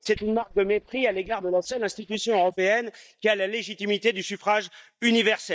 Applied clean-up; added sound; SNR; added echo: neural mask model DeepFilterNet 3.